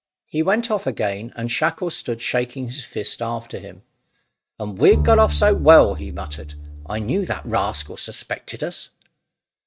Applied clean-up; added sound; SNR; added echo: neural mask model RNNoise.